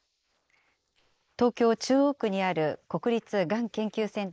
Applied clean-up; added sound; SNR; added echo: neural mask model Resemble Enhance denoiser.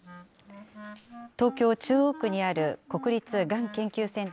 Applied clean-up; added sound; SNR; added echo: none; Wind instrument, woodwind instrument; 17 dB; none.